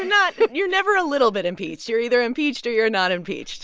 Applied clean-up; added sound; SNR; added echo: none; none; none; none.